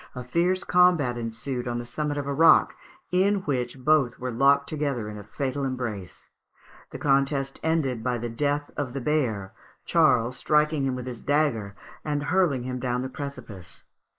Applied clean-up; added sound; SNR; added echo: neural mask model Resemble Enhance denoiser.